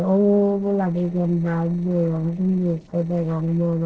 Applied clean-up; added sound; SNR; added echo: neural separator model SepFormer DNS4.